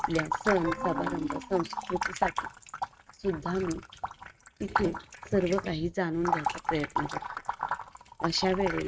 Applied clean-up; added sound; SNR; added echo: neural mask model RNNoise.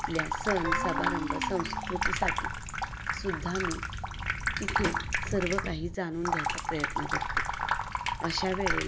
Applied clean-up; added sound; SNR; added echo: none; Wind instrument, woodwind instrument + Sink (filling or washing) / Water tap, faucet; -3 dB; none.